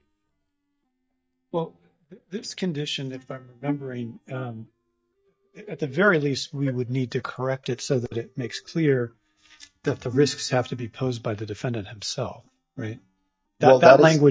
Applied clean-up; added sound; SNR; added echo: neural mask model DeepFilterNet 3.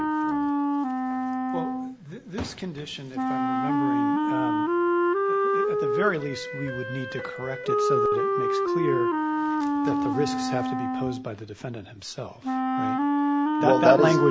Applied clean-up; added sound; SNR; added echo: none; Wind instrument, woodwind instrument; -4 dB; none.